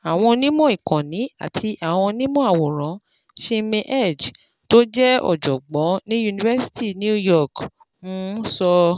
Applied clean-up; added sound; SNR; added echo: none; none; none; none.